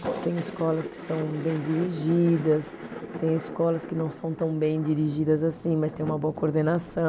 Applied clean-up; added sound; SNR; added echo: none; Thunder; 12 dB; none.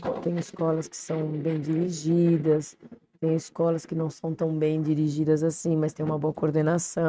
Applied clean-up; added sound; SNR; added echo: neural mask model RNNoise.